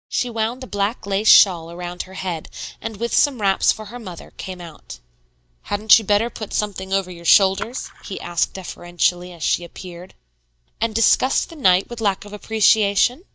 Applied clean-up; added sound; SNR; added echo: neural mask model DeepFilterNet 3.